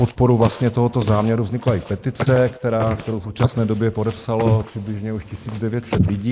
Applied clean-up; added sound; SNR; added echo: neural mask model Resemble Enhance denoiser.